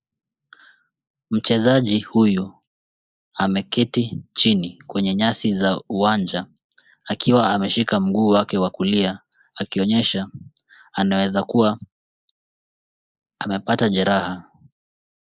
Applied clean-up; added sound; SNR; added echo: neural mask model Resemble Enhance denoiser.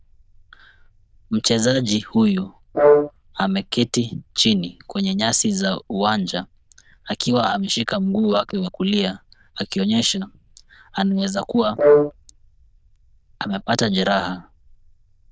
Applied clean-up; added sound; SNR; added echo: neural diffusion model UNIVERSE++.